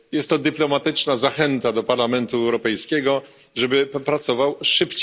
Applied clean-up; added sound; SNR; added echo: none; none; none; none.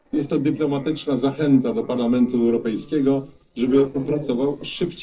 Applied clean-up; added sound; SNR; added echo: neural separator model SepFormer DNS4.